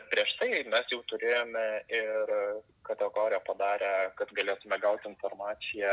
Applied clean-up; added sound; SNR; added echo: none; none; none; none.